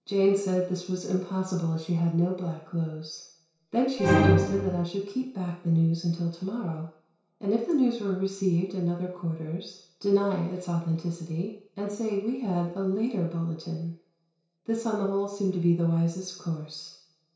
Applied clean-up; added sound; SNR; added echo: none; Musical instrument; -2 dB; reverberation time 0.6 s.